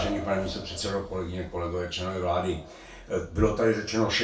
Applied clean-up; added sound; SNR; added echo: none; none; none; reverberation time 0.3 s.